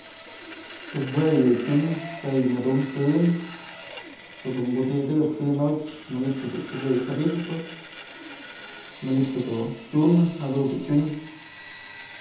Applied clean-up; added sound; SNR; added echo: none; Sawing; 15 dB; reverberation time 0.8 s.